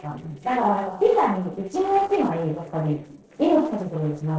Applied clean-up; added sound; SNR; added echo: neural separator model SepFormer DNS4.